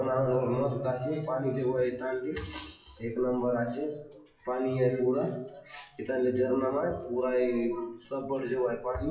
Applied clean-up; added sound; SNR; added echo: classical method WPE with log-MMSE.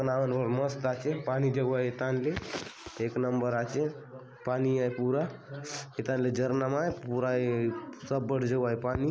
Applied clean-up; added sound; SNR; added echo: none; none; none; none.